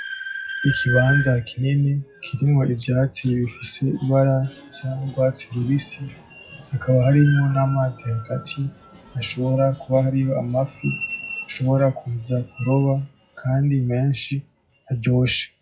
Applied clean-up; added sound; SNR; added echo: classical method WPE with log-MMSE.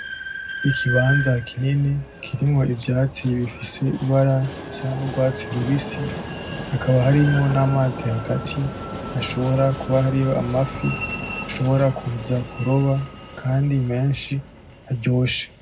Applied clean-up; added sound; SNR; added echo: none; Train; 10 dB; reverberation time 0.3 s.